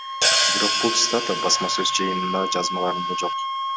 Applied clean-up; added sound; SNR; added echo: none; Hi-hat + Wind instrument, woodwind instrument; -2 dB; none.